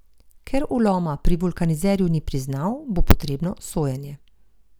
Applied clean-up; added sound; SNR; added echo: none; none; none; none.